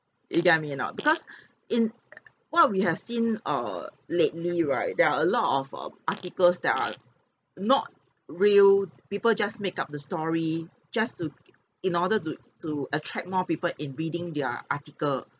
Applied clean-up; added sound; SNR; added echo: none; Fart; 19 dB; none.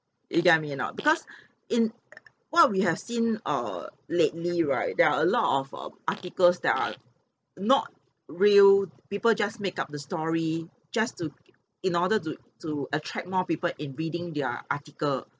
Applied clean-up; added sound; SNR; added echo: neural separator model SepFormer DNS4.